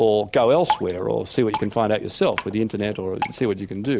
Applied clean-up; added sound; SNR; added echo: none; Drip; 11 dB; none.